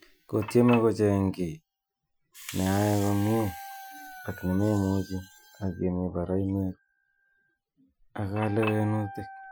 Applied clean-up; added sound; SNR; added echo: classical method Wiener filter.